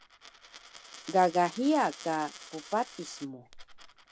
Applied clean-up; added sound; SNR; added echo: none; Coin (dropping); 17 dB; none.